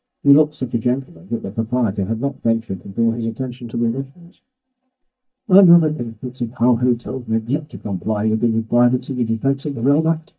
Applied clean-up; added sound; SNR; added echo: neural mask model DeepFilterNet 3.